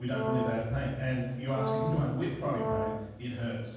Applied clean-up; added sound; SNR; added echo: none; Brass instrument; 3 dB; reverberation time 1.2 s.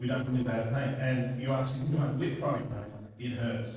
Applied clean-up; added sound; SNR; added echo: neural separator model SepFormer DNS4.